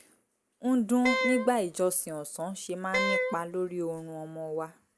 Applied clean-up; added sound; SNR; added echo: none; Wind instrument, woodwind instrument; 1 dB; none.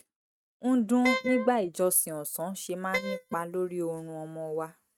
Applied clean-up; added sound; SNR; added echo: neural mask model RNNoise.